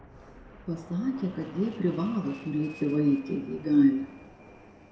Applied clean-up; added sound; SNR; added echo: none; Fixed-wing aircraft, airplane; 19 dB; reverberation time 0.6 s.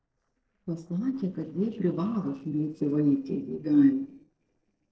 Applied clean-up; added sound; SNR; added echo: neural separator model SepFormer DNS4.